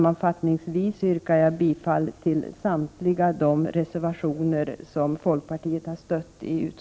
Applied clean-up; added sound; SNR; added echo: none; none; none; none.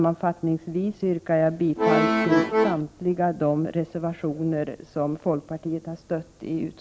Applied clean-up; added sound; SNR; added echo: none; Accordion; -4 dB; none.